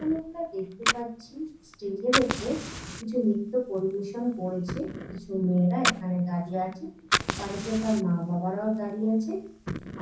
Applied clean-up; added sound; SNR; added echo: none; Fire; 5 dB; reverberation time 0.6 s.